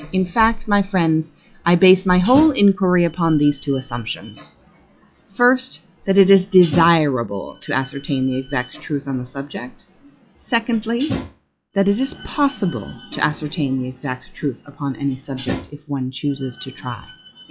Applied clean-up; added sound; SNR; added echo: classical method log-MMSE.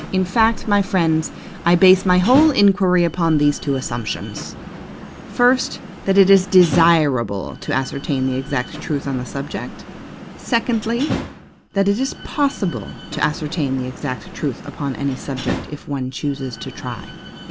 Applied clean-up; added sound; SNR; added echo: none; Slam; 12 dB; none.